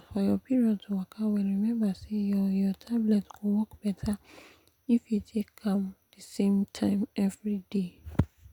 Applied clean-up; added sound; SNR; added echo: none; none; none; none.